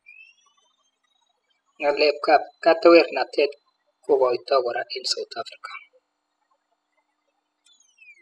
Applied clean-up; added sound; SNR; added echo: classical method spectral subtraction.